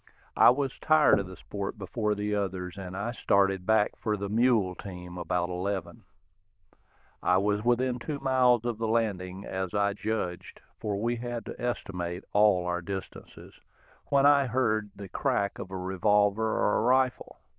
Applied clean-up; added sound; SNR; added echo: neural diffusion model UNIVERSE++.